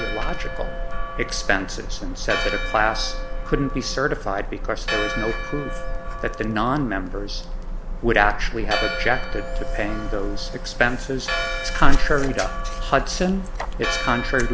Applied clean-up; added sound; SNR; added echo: none; Church bell; 10 dB; none.